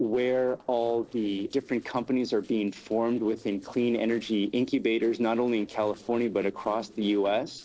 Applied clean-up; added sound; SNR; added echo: neural separator model SepFormer DNS4.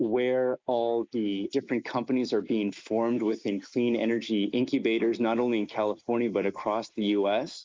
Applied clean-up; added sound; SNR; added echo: neural mask model Resemble Enhance denoiser.